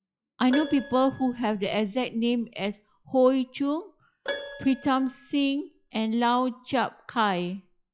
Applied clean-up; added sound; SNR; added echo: classical method log-MMSE.